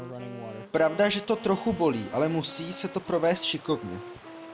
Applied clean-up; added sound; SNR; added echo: none; Wind instrument, woodwind instrument + Stream; 13 dB; none.